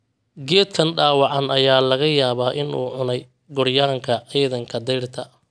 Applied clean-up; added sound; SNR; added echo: none; none; none; none.